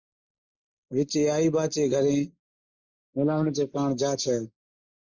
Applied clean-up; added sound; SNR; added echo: neural mask model Resemble Enhance denoiser.